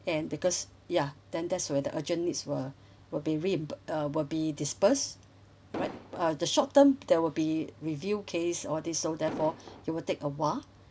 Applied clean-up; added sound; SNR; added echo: none; Explosion; 10 dB; none.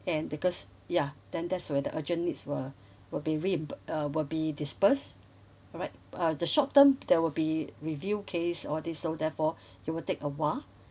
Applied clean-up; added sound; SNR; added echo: none; none; none; none.